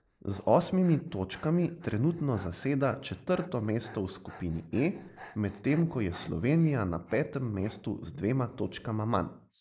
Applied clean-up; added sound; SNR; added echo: neural mask model Resemble Enhance denoiser.